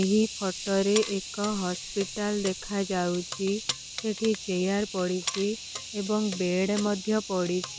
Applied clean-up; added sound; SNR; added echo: none; Keys jangling + Hiss; 9 dB; none.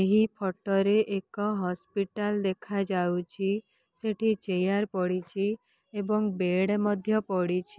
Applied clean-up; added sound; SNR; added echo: none; none; none; none.